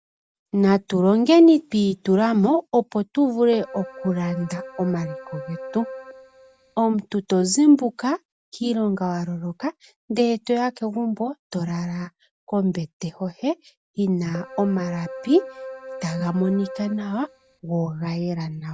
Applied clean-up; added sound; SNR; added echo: none; Keyboard (musical); 14 dB; none.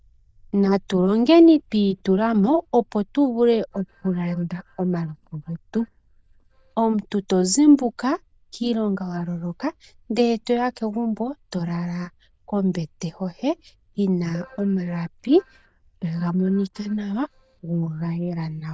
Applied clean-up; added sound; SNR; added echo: neural diffusion model UNIVERSE++.